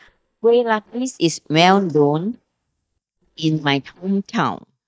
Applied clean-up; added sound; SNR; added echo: neural mask model DeepFilterNet 3.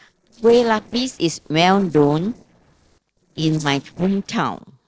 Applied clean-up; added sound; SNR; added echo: neural separator model SepFormer DNS4.